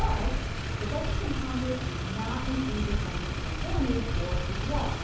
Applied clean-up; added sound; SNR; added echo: none; Motor vehicle (road); -5 dB; reverberation time 0.9 s.